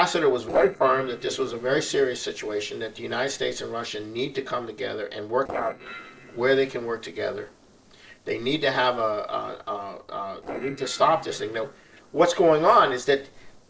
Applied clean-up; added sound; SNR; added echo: neural separator model SepFormer DNS4.